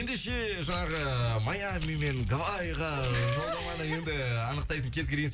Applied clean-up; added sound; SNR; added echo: none; Keys jangling; 13 dB; none.